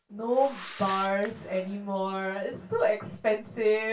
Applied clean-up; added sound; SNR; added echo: none; Whoosh, swoosh, swish; 19 dB; reverberation time 0.2 s.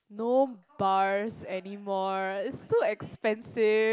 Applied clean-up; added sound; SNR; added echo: none; none; none; none.